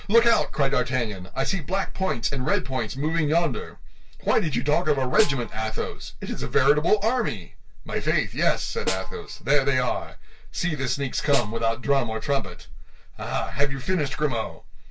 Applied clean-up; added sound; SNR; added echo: none; Snare drum; 15 dB; reverberation time 0.1 s.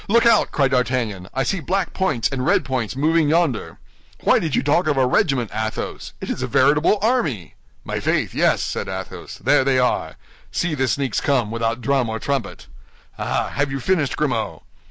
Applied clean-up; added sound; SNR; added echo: none; none; none; none.